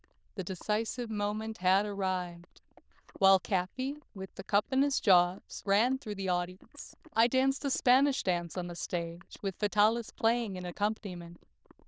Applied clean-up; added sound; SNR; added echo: neural diffusion model UNIVERSE++.